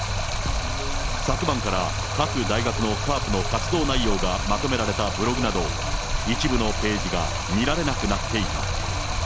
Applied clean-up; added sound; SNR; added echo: none; Stream; -1 dB; none.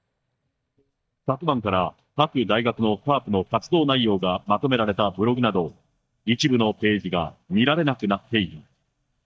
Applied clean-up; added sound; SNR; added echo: neural mask model DeepFilterNet 3.